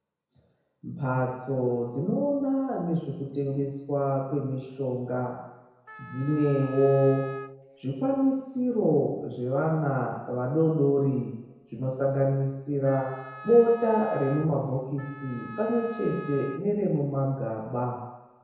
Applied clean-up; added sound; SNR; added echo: none; Wind instrument, woodwind instrument; 16 dB; reverberation time 1.0 s.